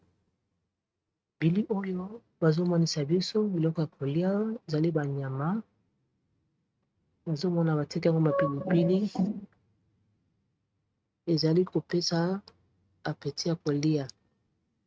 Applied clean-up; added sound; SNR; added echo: neural mask model RNNoise.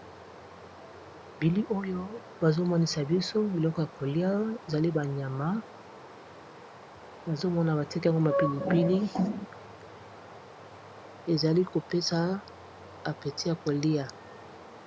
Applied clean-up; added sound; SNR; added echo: none; Stream; 17 dB; none.